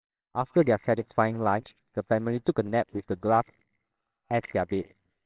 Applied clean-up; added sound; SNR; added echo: neural separator model SepFormer WHAMR!.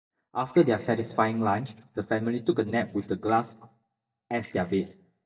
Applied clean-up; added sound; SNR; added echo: neural mask model DeepFilterNet 3.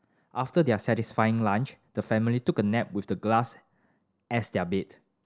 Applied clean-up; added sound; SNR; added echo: none; none; none; none.